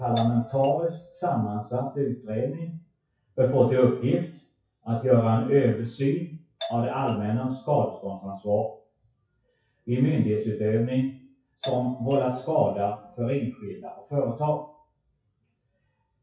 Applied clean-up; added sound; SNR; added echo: classical method WPE with log-MMSE.